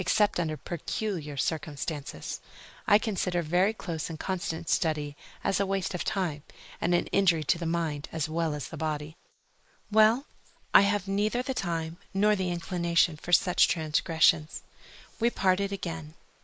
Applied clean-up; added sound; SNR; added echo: neural mask model Resemble Enhance denoiser.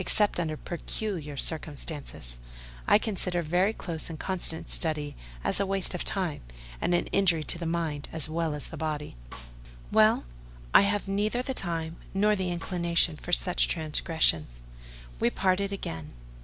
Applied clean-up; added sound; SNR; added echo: none; Snare drum; 17 dB; none.